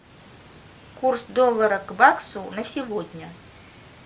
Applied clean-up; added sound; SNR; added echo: none; none; none; none.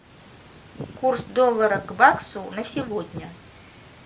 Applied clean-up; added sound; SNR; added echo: none; Wind; 15 dB; none.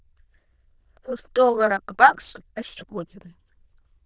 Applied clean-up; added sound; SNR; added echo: neural diffusion model UNIVERSE++.